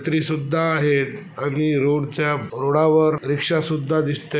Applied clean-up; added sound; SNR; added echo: none; none; none; none.